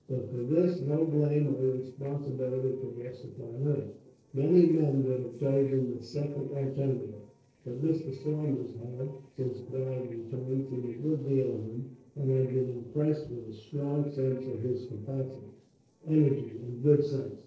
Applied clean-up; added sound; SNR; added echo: neural separator model SepFormer DNS4.